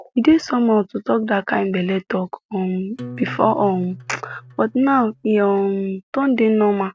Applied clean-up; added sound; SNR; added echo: none; Acoustic guitar; 17 dB; none.